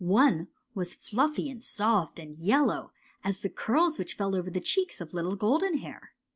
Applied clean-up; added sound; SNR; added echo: none; none; none; none.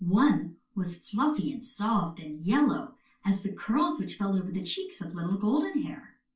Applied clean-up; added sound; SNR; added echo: none; none; none; reverberation time 0.2 s.